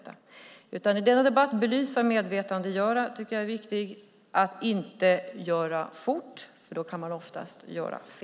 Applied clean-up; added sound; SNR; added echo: none; none; none; none.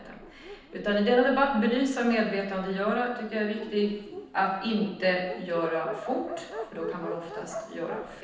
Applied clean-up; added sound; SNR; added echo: none; Dog; 13 dB; reverberation time 0.9 s.